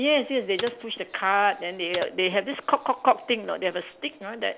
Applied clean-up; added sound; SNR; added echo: none; Computer keyboard; 16 dB; none.